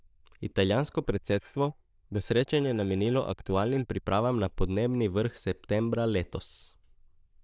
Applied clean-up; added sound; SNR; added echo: neural diffusion model UNIVERSE++.